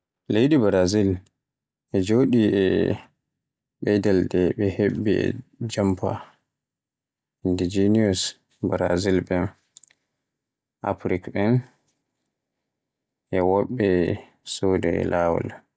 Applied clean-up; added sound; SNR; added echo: none; none; none; none.